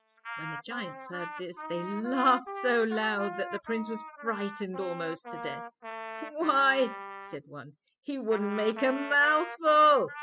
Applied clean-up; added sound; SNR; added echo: classical method spectral subtraction.